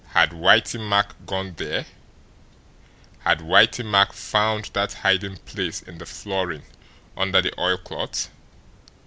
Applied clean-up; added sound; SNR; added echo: none; none; none; none.